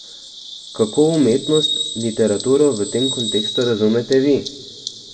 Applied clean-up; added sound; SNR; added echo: none; Bird vocalization, bird call, bird song; 8 dB; reverberation time 0.6 s.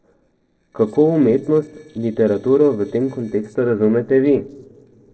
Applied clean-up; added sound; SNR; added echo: neural separator model SepFormer DNS4.